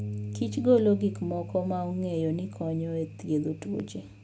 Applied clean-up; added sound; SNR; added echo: none; Bass guitar; 11 dB; none.